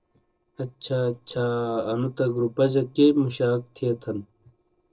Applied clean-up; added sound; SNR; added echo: neural separator model SepFormer DNS4.